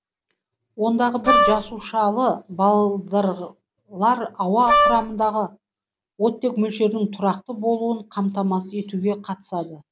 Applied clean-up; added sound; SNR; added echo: none; Wind instrument, woodwind instrument; -4 dB; none.